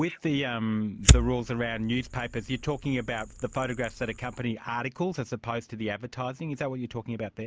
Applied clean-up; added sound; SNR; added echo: none; Fire; -2 dB; none.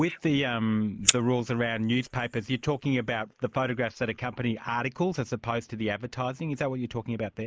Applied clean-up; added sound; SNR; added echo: neural mask model Resemble Enhance denoiser.